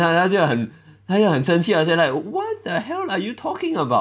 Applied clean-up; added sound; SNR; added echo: none; none; none; none.